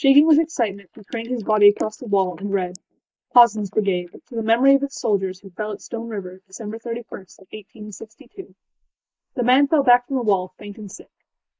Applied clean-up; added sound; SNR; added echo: neural mask model Resemble Enhance denoiser.